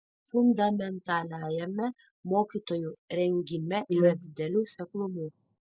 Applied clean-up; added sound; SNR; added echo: neural mask model Resemble Enhance denoiser.